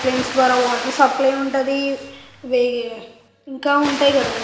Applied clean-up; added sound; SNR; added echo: none; Water; 11 dB; reverberation time 0.9 s.